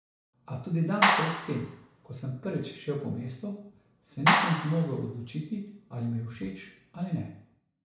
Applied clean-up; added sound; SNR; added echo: none; Clapping; -5 dB; reverberation time 0.6 s.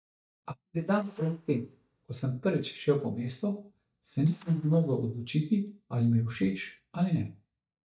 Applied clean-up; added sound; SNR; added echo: neural mask model DeepFilterNet 3.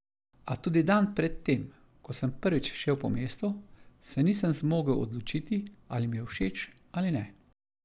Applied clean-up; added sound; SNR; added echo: none; none; none; none.